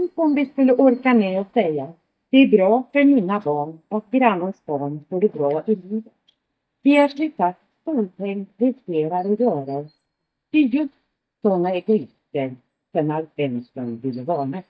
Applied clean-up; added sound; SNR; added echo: neural mask model DeepFilterNet 3.